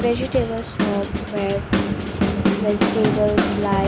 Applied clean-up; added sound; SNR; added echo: none; Drum / Drum kit; 0 dB; none.